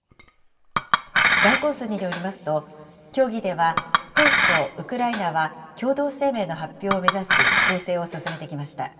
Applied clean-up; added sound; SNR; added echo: none; Chink, clink; -2 dB; reverberation time 2.6 s.